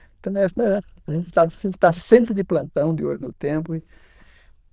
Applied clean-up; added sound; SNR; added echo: neural diffusion model UNIVERSE++.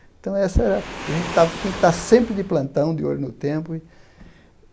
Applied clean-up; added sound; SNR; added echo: none; Waves, surf; 14 dB; none.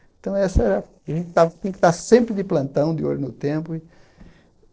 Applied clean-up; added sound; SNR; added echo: neural separator model SepFormer DNS4.